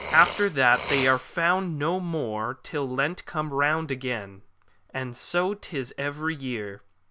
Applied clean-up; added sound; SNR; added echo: none; Burping, eructation; 14 dB; none.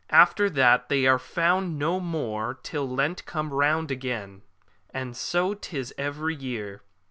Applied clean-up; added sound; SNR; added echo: none; none; none; none.